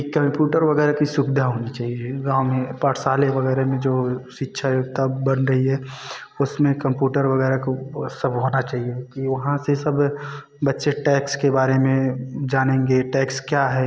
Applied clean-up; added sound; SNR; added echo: none; none; none; none.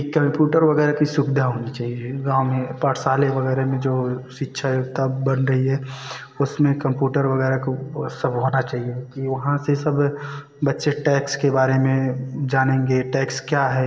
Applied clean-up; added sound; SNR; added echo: none; none; none; reverberation time 2.4 s.